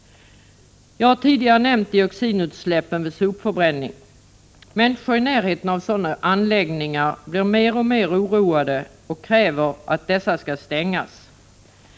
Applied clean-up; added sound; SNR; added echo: none; none; none; none.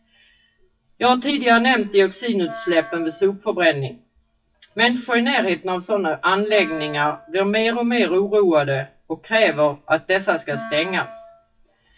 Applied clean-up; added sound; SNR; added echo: classical method WPE with log-MMSE.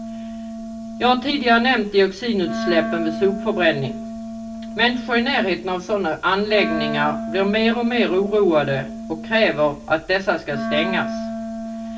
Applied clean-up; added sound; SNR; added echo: none; Wind instrument, woodwind instrument; 8 dB; reverberation time 0.2 s.